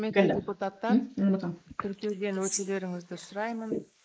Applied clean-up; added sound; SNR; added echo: neural mask model Resemble Enhance denoiser.